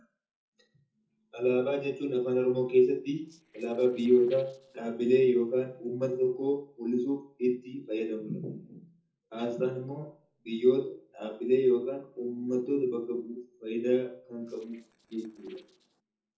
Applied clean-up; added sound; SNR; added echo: neural separator model SepFormer DNS4.